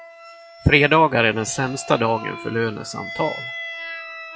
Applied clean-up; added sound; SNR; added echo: classical method log-MMSE.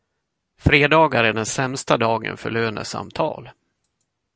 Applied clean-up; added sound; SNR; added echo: none; none; none; none.